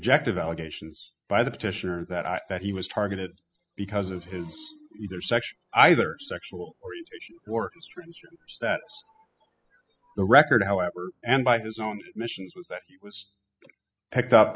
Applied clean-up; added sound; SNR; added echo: classical method spectral subtraction.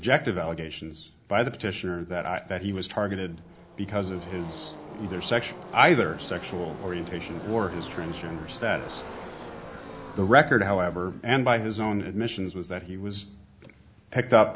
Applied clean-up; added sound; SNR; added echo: none; Car passing by / Race car, auto racing; 17 dB; none.